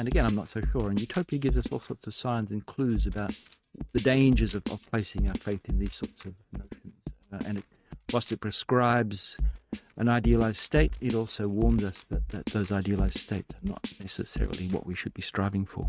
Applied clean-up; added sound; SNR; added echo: neural mask model RNNoise.